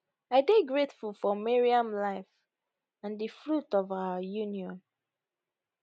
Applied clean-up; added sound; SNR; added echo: none; none; none; none.